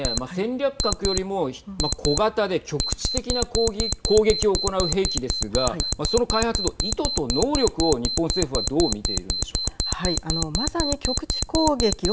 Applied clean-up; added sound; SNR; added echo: none; Alarm; 1 dB; none.